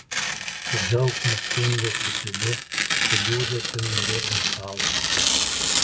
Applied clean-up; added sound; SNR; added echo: none; Tearing; -4 dB; none.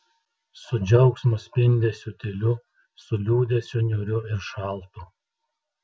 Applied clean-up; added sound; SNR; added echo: none; none; none; none.